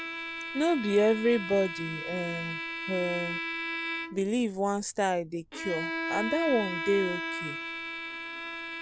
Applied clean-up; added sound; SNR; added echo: none; Bowed string instrument; 6 dB; none.